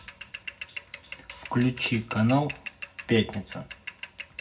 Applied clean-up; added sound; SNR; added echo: none; Mechanisms / Bicycle; 13 dB; reverberation time 0.3 s.